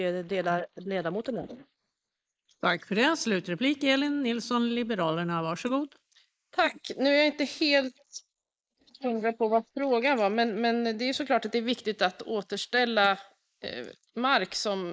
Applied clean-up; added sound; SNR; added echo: neural mask model Resemble Enhance denoiser.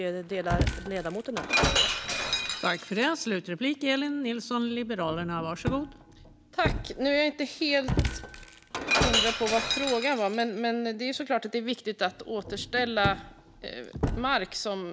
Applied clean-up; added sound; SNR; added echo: none; Shatter; 2 dB; none.